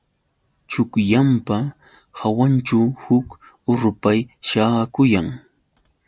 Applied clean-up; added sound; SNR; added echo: none; none; none; none.